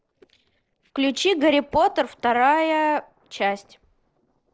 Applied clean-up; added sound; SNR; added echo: neural separator model SepFormer DNS4.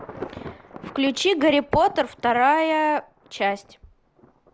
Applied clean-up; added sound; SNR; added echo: none; Thunder / Traffic noise, roadway noise / Rain / Insect; 19 dB; none.